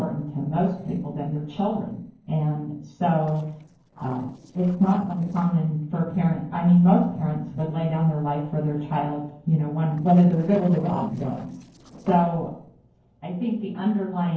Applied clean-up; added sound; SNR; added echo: neural separator model SepFormer DNS4.